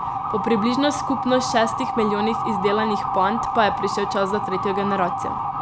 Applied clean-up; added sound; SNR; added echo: none; Motor vehicle (road) / Siren; 2 dB; none.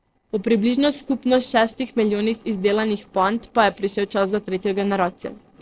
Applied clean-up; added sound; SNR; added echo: neural separator model SepFormer DNS4.